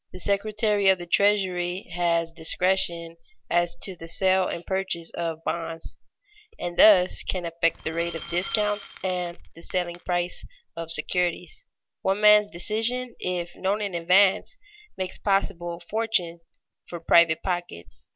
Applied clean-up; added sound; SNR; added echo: none; Glass; -2 dB; none.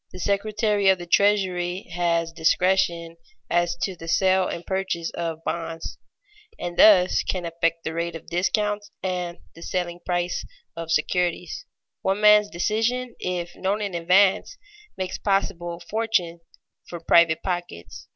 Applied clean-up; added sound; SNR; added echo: none; none; none; none.